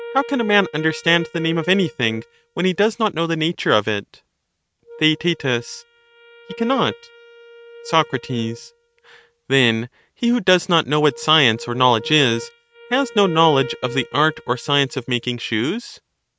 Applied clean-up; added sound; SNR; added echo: neural mask model RNNoise.